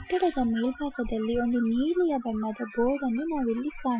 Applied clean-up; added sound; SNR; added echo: classical method Wiener filter.